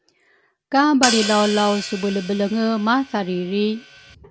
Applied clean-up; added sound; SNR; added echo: none; Hi-hat; 9 dB; none.